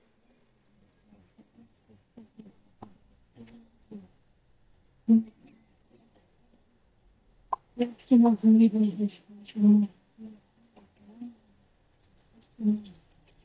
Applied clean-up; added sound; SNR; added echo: neural mask model DeepFilterNet 3.